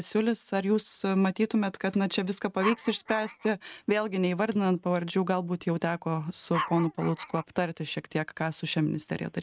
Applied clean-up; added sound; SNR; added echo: neural mask model RNNoise.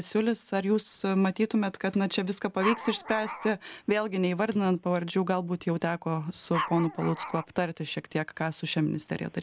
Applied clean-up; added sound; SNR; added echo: none; Dog; 7 dB; none.